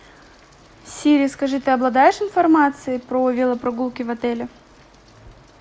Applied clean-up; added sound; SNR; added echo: none; none; none; none.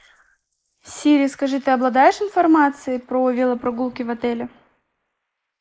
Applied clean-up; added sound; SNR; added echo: neural mask model Resemble Enhance denoiser.